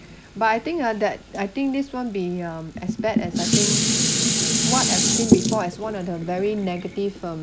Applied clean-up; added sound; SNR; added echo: none; Dishes, pots, and pans; -2 dB; none.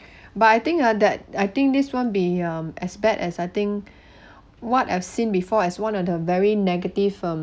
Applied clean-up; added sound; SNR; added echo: none; none; none; none.